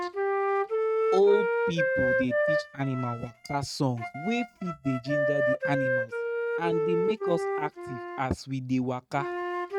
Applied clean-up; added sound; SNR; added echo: neural mask model RNNoise.